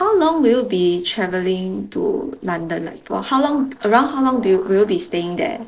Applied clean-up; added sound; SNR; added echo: neural separator model SepFormer DNS4.